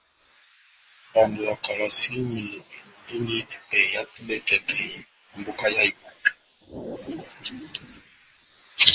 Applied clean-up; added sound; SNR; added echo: neural mask model Resemble Enhance denoiser.